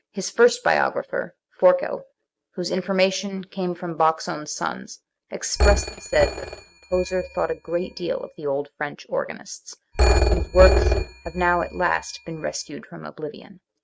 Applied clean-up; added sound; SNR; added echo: neural mask model RNNoise.